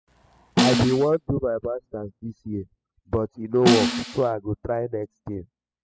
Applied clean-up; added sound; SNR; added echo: classical method spectral subtraction.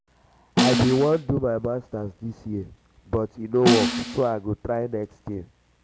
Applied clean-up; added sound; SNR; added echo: none; Snare drum; 0 dB; none.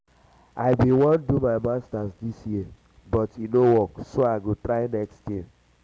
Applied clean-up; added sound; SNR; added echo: none; none; none; none.